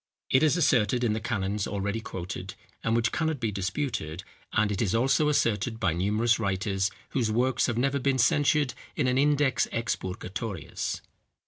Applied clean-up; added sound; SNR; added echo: none; none; none; none.